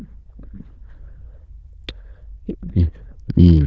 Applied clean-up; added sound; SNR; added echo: neural diffusion model UNIVERSE++.